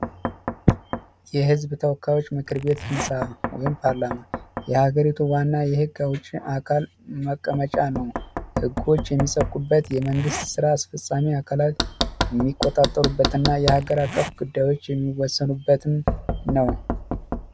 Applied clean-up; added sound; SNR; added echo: none; Knock + Zipper (clothing); 7 dB; none.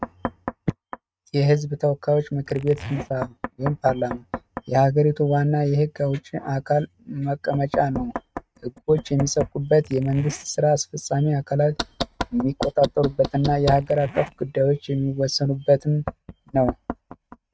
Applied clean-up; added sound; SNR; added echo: neural mask model RNNoise.